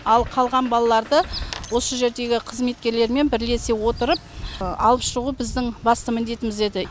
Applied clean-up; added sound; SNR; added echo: none; Chirp, tweet + Coin (dropping); 19 dB; none.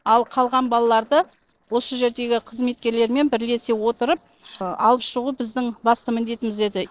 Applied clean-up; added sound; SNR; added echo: neural separator model SepFormer DNS4.